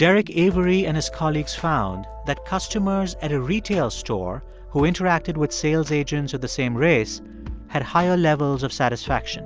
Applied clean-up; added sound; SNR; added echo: none; none; none; none.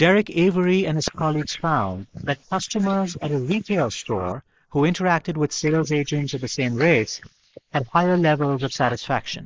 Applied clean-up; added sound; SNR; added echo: neural mask model Resemble Enhance denoiser.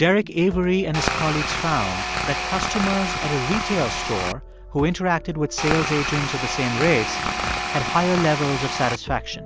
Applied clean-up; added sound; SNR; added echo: none; Tools; 3 dB; none.